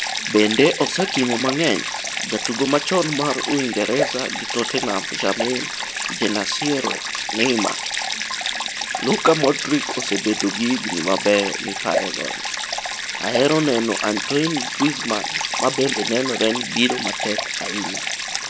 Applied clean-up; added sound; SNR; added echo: none; Stream; 3 dB; none.